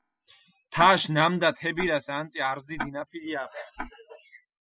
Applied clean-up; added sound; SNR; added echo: classical method spectral subtraction.